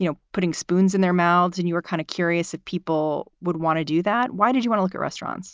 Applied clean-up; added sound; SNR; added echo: none; none; none; none.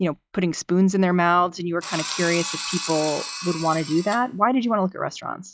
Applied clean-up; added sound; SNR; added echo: classical method log-MMSE.